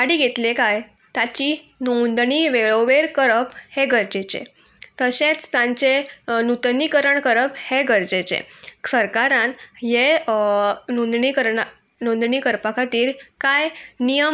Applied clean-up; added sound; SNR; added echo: none; none; none; none.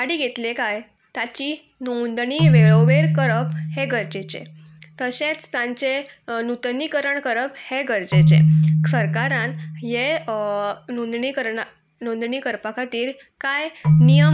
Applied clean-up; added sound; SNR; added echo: none; Keyboard (musical); -4 dB; none.